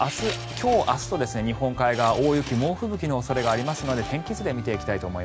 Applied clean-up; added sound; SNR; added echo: none; Subway, metro, underground / Engine; 14 dB; none.